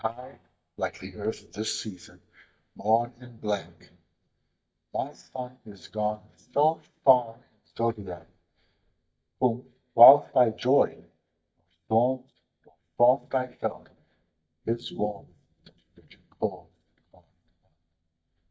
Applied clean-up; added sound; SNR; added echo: neural mask model DeepFilterNet 3.